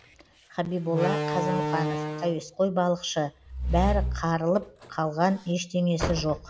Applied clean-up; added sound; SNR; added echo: none; Slam; 4 dB; none.